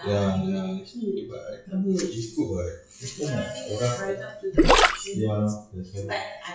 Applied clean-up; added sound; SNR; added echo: classical method WPE with log-MMSE.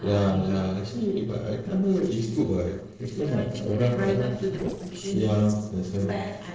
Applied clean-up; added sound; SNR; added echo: neural separator model SepFormer DNS4.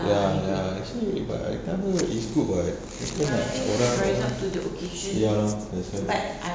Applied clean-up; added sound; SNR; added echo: none; none; none; none.